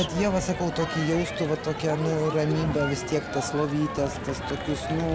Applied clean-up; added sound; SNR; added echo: none; Crowd; 6 dB; none.